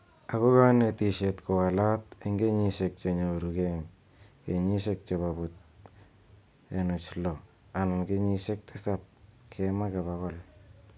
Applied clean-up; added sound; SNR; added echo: none; none; none; none.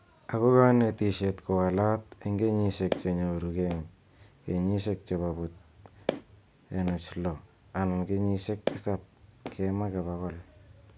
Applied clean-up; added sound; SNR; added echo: none; Walk, footsteps; 13 dB; none.